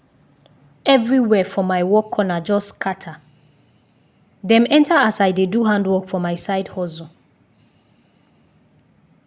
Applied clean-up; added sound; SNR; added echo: none; none; none; none.